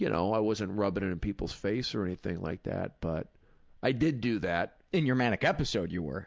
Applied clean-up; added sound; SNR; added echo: none; none; none; none.